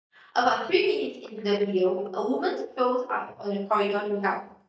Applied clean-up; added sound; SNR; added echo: neural mask model DeepFilterNet 3.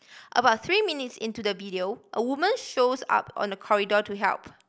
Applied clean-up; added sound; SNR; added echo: none; none; none; none.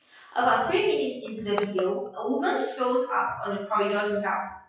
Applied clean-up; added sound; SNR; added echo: classical method WPE with log-MMSE.